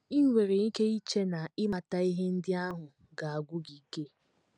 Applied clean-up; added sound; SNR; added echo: none; none; none; none.